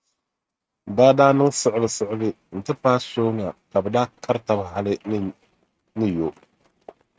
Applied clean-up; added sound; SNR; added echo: neural mask model RNNoise.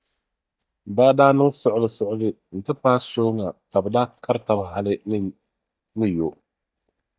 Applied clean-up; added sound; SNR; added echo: neural mask model DeepFilterNet 3.